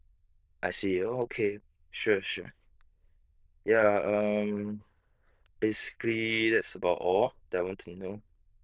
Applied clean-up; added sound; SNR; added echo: neural diffusion model UNIVERSE++.